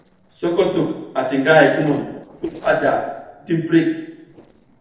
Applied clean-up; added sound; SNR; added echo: neural separator model SepFormer DNS4.